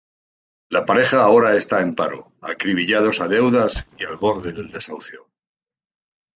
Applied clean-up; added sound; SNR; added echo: neural mask model DeepFilterNet 3.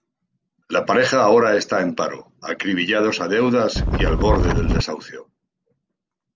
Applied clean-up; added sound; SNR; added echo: none; Wind; -3 dB; none.